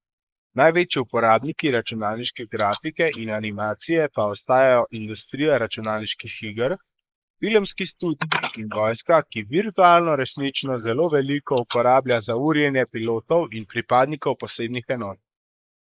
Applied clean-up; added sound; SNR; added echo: neural mask model Resemble Enhance denoiser.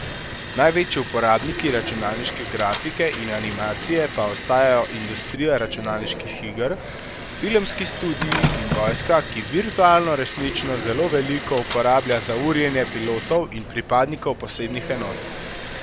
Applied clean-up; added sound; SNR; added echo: none; Slam + Liquid; 7 dB; none.